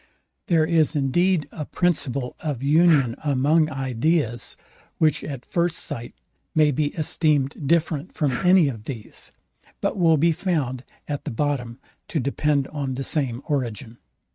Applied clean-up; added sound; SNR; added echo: neural mask model RNNoise.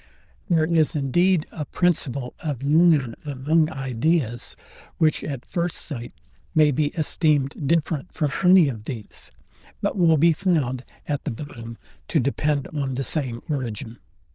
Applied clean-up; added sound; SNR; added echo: neural diffusion model UNIVERSE++.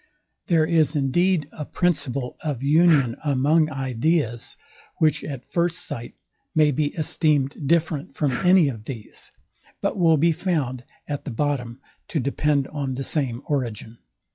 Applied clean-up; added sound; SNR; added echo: classical method log-MMSE.